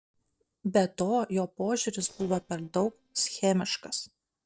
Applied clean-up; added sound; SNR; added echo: neural separator model SepFormer DNS4.